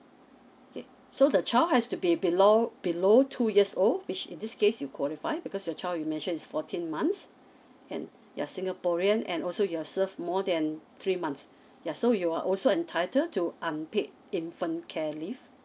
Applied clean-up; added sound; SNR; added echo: none; none; none; none.